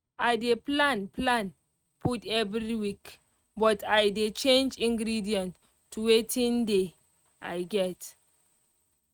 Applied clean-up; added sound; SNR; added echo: neural mask model RNNoise.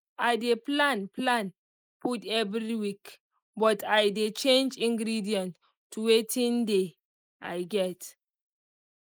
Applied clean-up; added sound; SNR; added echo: neural mask model Resemble Enhance denoiser.